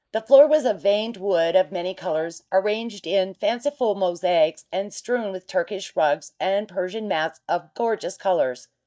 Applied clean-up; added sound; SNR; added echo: neural mask model DeepFilterNet 3.